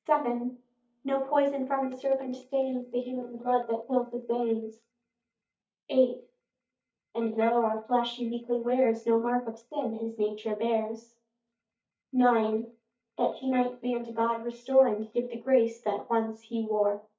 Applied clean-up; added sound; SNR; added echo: neural mask model DeepFilterNet 3.